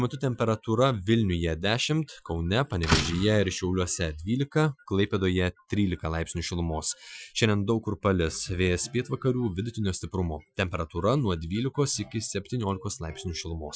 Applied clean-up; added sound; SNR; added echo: classical method Wiener filter.